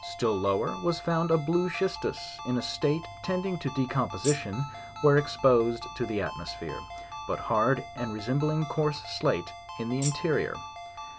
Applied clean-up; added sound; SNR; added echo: none; Tambourine + Ringtone; 12 dB; none.